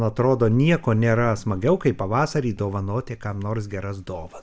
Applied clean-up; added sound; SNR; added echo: none; none; none; none.